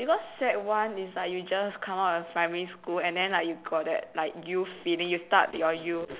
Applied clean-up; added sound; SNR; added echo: none; none; none; none.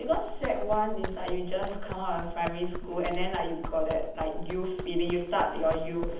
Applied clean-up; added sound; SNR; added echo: none; Run; 3 dB; reverberation time 0.8 s.